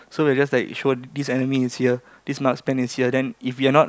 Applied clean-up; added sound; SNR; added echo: none; none; none; none.